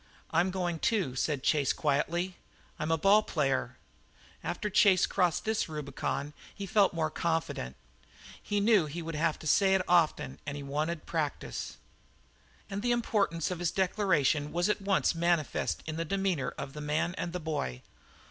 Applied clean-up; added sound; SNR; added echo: none; none; none; none.